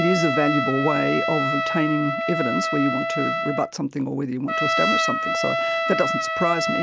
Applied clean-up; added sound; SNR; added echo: none; Trumpet; 0 dB; none.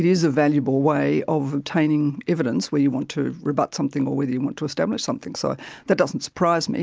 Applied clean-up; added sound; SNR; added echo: none; none; none; none.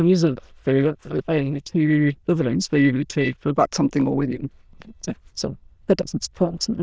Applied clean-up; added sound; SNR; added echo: neural diffusion model UNIVERSE++.